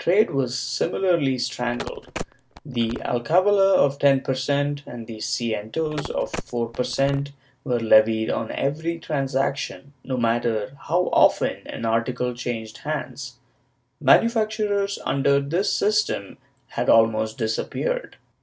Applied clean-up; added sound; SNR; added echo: none; Telephone; 12 dB; none.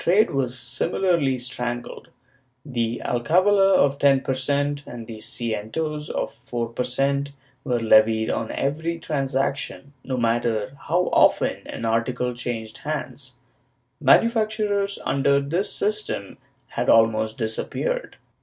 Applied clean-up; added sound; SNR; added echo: none; none; none; none.